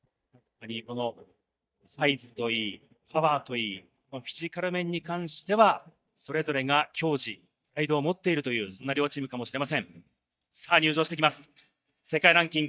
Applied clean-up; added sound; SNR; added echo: neural mask model DeepFilterNet 3.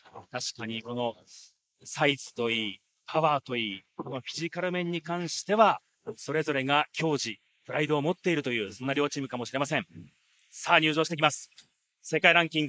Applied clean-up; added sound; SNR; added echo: neural mask model Resemble Enhance denoiser.